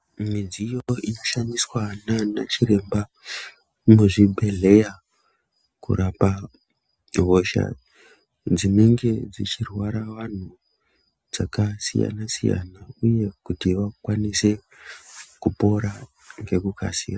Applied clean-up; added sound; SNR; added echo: none; none; none; none.